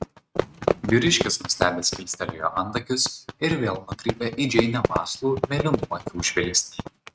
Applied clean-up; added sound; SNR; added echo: neural mask model RNNoise.